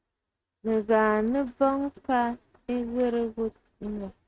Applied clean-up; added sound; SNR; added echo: neural mask model RNNoise.